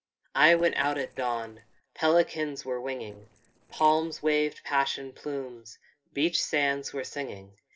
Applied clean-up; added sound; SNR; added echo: neural separator model SepFormer DNS4.